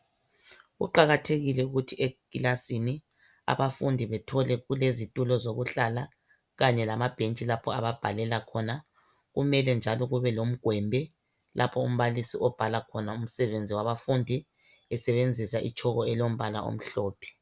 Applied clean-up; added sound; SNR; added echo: none; none; none; none.